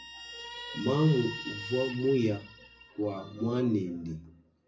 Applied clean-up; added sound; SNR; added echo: none; Guitar; 14 dB; reverberation time 0.4 s.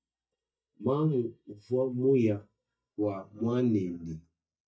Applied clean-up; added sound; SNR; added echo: neural mask model DeepFilterNet 3.